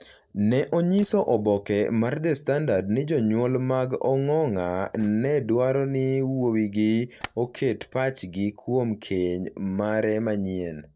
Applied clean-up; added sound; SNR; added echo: neural separator model SepFormer DNS4.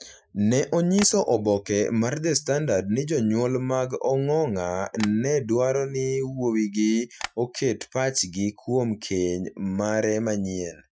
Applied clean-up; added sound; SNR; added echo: classical method Wiener filter.